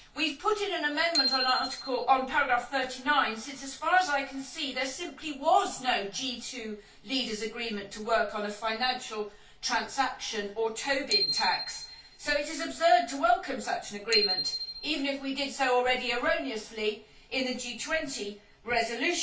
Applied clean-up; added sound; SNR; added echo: none; Bicycle bell; 6 dB; reverberation time 0.2 s.